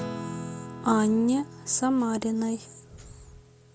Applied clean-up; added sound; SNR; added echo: none; Acoustic guitar / Strum; 12 dB; none.